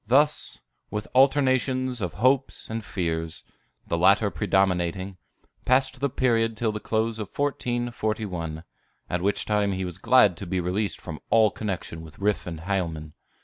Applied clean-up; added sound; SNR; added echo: none; none; none; none.